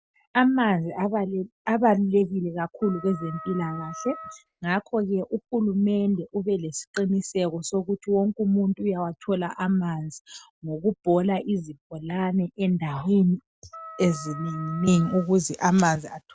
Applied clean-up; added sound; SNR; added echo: none; Wind instrument, woodwind instrument; 15 dB; none.